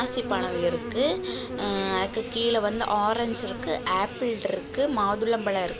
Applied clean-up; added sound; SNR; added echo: none; Insect; 10 dB; none.